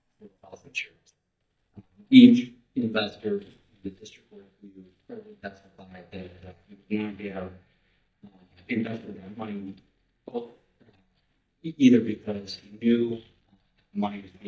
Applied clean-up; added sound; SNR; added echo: neural mask model DeepFilterNet 3.